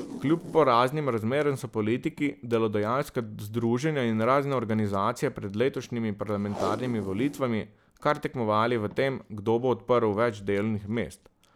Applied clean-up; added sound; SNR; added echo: none; Packing tape, duct tape; 18 dB; none.